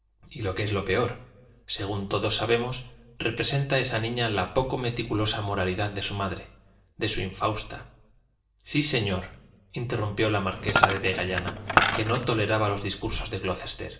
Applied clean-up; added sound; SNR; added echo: none; Coin (dropping); -2 dB; reverberation time 0.6 s.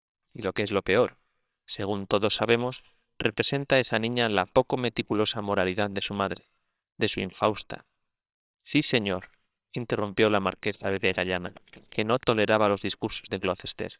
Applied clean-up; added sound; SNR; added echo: neural separator model SepFormer WHAMR!.